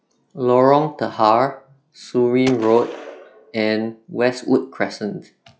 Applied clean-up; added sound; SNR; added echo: classical method log-MMSE.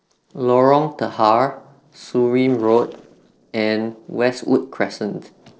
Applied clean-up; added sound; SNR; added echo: neural separator model SepFormer DNS4.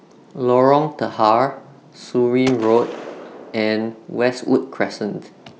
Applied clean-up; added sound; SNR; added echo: none; Gunshot, gunfire; 15 dB; none.